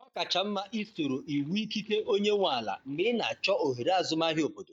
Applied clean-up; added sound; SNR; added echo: neural mask model DeepFilterNet 3.